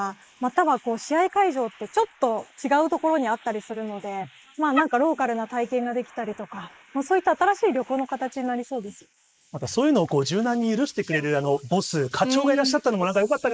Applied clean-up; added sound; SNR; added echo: neural mask model Resemble Enhance denoiser.